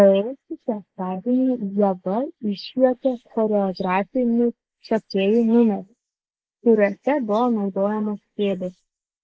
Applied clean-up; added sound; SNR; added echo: neural mask model Resemble Enhance denoiser.